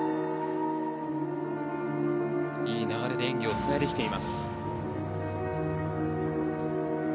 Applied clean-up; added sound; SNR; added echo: none; none; none; none.